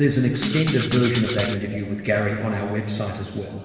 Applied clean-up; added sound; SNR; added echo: none; Rattle (instrument); 7 dB; reverberation time 1.6 s.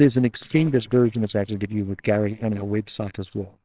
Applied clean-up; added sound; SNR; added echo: neural separator model SepFormer WHAMR!.